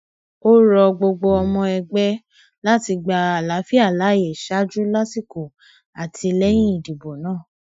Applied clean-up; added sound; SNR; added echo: classical method Wiener filter.